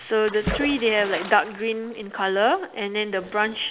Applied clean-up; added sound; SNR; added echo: none; Splash, splatter; 10 dB; none.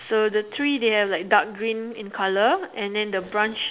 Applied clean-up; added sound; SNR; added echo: none; none; none; none.